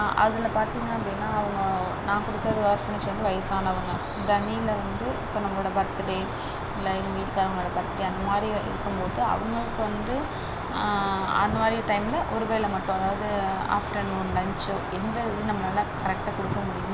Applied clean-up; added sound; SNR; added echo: none; Cricket; 6 dB; none.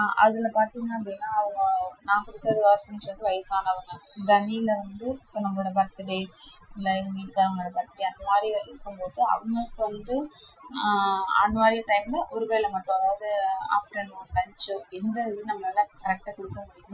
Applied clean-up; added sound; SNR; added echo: classical method Wiener filter.